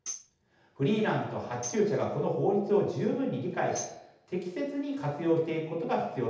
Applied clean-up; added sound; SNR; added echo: none; Tambourine; 16 dB; reverberation time 0.8 s.